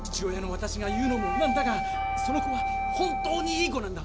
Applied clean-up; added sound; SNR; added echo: none; Wind instrument, woodwind instrument; 1 dB; none.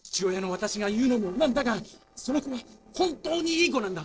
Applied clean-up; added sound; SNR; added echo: neural separator model SepFormer DNS4.